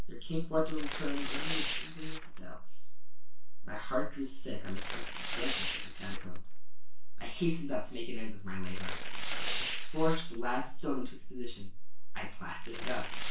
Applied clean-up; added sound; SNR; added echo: none; Tearing; 12 dB; reverberation time 0.3 s.